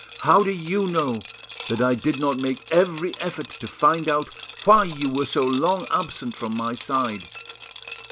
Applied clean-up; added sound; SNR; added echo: none; Liquid; 11 dB; none.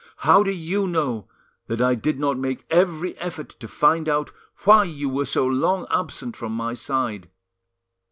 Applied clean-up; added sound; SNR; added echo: none; none; none; none.